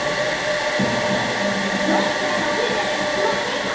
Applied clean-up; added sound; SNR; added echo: none; Domestic sounds, home sounds; -4 dB; reverberation time 2.2 s.